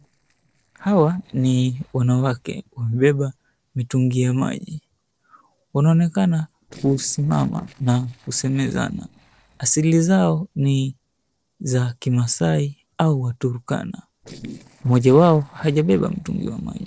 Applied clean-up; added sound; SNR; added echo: neural separator model SepFormer DNS4.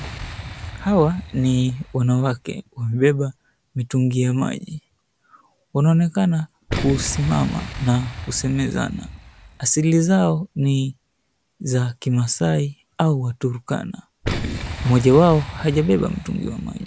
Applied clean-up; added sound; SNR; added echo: none; Boom; 13 dB; none.